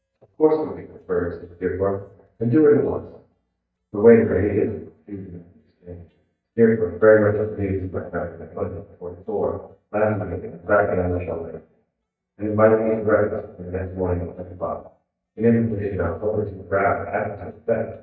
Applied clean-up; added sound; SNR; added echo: neural mask model DeepFilterNet 3.